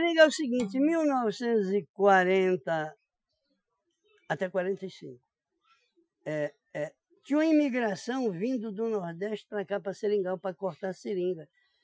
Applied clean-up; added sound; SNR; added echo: classical method Wiener filter.